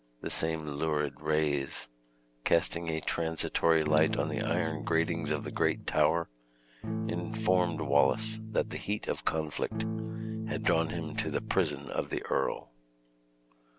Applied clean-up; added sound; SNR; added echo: none; Electric guitar / Strum; 5 dB; none.